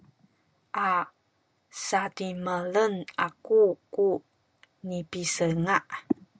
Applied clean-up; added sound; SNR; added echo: none; none; none; none.